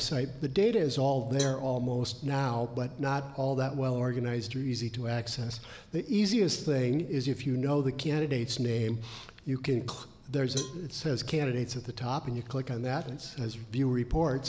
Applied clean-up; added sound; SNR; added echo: none; Cowbell; 16 dB; none.